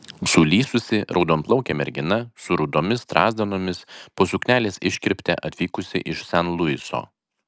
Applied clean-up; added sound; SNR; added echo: none; none; none; none.